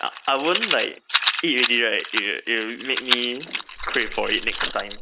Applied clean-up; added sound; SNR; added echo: neural mask model Resemble Enhance denoiser.